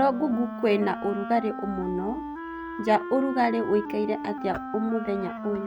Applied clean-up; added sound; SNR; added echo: none; Wind instrument, woodwind instrument; 9 dB; none.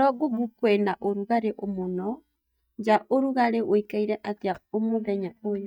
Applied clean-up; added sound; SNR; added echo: neural mask model DeepFilterNet 3.